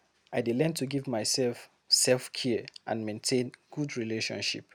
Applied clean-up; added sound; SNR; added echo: none; none; none; none.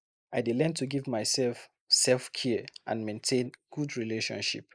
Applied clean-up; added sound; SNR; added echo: neural mask model Resemble Enhance denoiser.